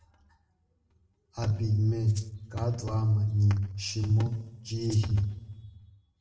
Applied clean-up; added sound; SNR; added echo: none; Rattle (instrument); 20 dB; reverberation time 0.8 s.